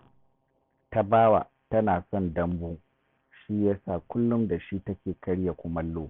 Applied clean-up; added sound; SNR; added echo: none; none; none; none.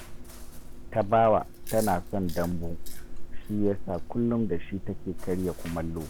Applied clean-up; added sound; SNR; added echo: none; Chewing, mastication; 4 dB; none.